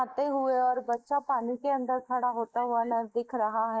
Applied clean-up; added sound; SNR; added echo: neural mask model Resemble Enhance denoiser.